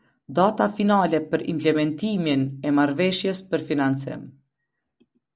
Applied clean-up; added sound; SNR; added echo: none; none; none; none.